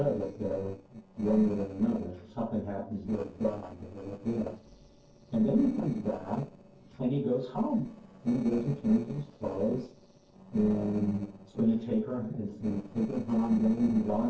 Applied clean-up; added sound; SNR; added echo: neural separator model SepFormer DNS4.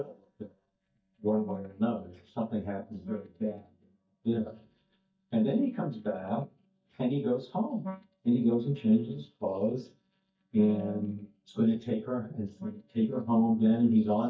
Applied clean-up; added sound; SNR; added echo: neural mask model DeepFilterNet 3.